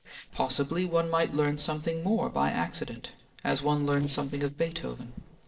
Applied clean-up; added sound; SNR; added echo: neural separator model SepFormer DNS4.